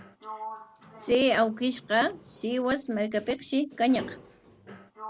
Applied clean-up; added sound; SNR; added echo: none; Sliding door; 17 dB; none.